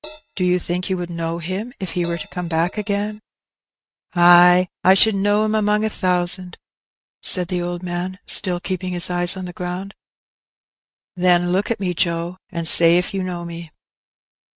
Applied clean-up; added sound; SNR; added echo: neural mask model RNNoise.